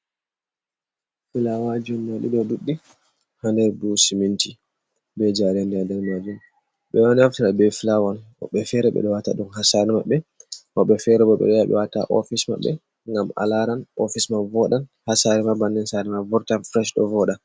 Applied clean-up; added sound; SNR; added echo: none; none; none; none.